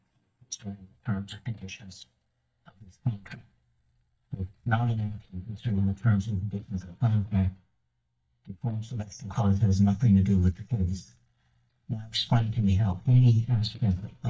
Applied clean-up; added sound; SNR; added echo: neural mask model DeepFilterNet 3.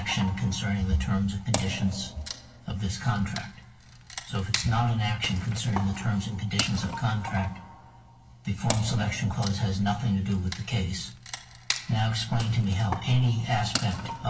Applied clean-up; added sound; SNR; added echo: none; Wood; 11 dB; reverberation time 0.2 s.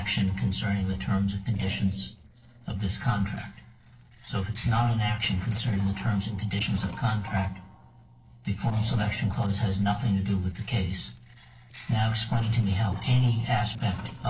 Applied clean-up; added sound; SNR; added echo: neural separator model SepFormer DNS4.